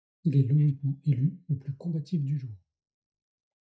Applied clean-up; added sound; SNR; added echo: neural mask model DeepFilterNet 3.